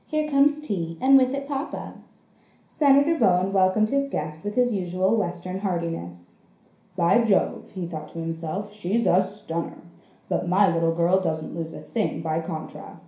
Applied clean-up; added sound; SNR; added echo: none; none; none; reverberation time 0.5 s.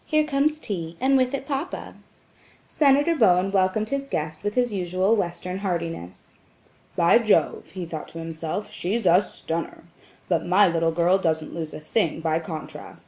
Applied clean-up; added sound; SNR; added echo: none; none; none; none.